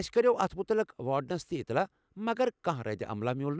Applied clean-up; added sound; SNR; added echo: none; none; none; none.